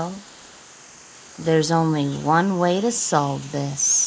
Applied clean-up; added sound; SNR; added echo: neural mask model Resemble Enhance denoiser.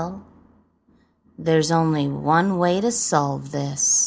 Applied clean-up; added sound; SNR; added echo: none; none; none; none.